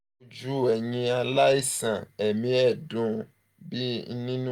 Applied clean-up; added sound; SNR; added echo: none; none; none; none.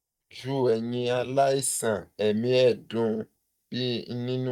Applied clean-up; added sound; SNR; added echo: neural mask model DeepFilterNet 3.